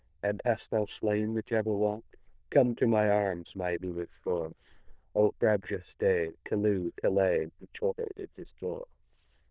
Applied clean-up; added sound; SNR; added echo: neural diffusion model UNIVERSE++.